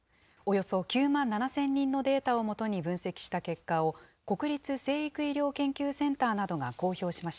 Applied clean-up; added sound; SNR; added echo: none; none; none; none.